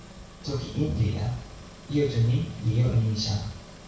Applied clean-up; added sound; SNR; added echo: none; Engine; 18 dB; reverberation time 0.6 s.